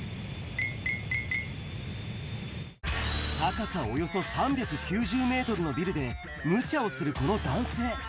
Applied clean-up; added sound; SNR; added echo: none; none; none; none.